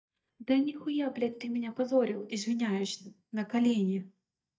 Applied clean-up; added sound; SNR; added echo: neural mask model DeepFilterNet 3.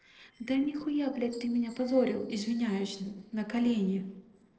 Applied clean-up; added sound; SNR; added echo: neural separator model SepFormer DNS4.